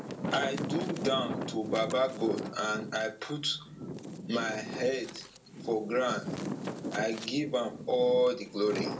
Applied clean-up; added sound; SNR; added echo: none; Wind; 7 dB; reverberation time 0.2 s.